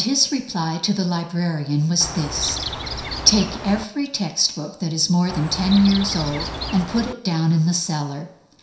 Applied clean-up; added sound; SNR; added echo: none; Chirp, tweet; 8 dB; reverberation time 0.7 s.